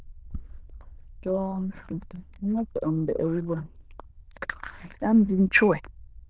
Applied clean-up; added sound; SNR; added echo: neural diffusion model UNIVERSE++.